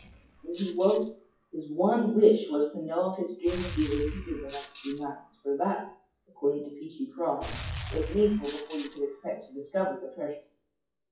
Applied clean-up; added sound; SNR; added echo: classical method WPE with log-MMSE.